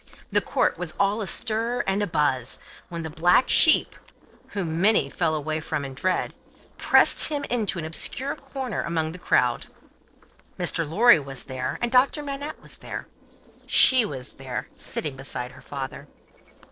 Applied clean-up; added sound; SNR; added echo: neural separator model SepFormer DNS4.